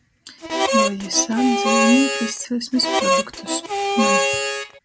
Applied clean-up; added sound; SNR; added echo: none; Harmonica; -2 dB; none.